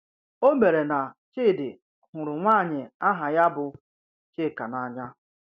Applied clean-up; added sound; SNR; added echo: none; none; none; none.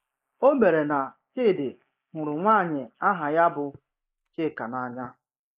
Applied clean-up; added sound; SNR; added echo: neural mask model Resemble Enhance denoiser.